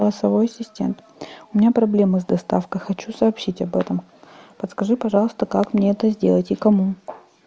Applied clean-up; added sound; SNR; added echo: none; none; none; none.